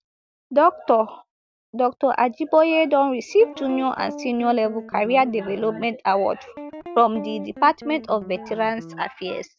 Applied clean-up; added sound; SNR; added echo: none; Guitar; 15 dB; none.